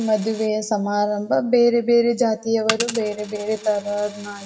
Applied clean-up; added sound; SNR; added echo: none; Coin (dropping); 14 dB; reverberation time 0.7 s.